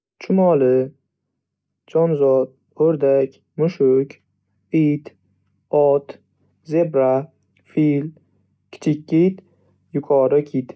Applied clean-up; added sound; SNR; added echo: none; none; none; none.